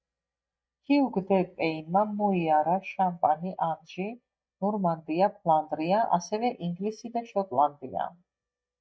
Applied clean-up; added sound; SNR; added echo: neural mask model DeepFilterNet 3.